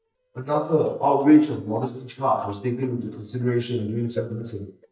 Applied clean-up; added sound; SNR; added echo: neural mask model DeepFilterNet 3.